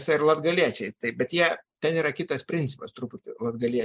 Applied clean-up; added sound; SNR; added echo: none; none; none; none.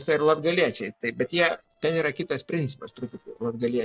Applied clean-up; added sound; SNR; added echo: neural separator model SepFormer DNS4.